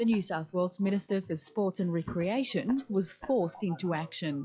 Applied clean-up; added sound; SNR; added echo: classical method log-MMSE.